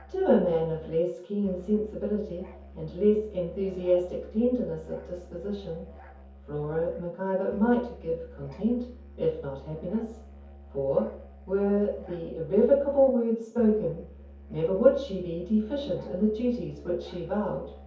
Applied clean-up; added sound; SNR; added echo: none; Musical instrument; 19 dB; reverberation time 0.6 s.